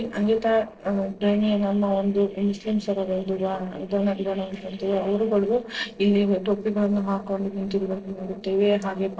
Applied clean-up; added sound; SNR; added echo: neural separator model SepFormer DNS4.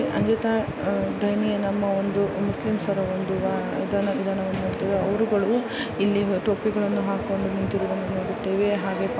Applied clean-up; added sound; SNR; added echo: none; none; none; none.